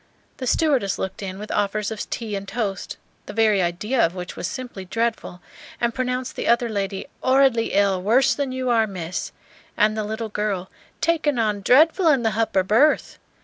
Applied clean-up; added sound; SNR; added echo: none; none; none; none.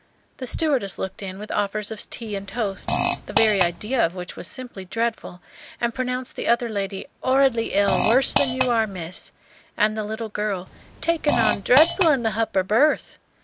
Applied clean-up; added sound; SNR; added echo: none; Fart; 1 dB; none.